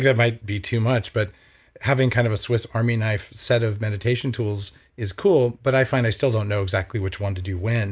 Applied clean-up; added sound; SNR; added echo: none; none; none; none.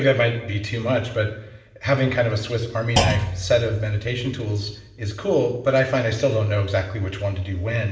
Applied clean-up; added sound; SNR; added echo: none; Thump, thud; 7 dB; reverberation time 1.0 s.